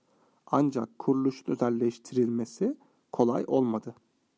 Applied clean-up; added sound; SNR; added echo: none; none; none; none.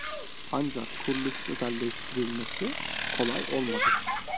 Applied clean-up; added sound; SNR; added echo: none; Bicycle; -3 dB; none.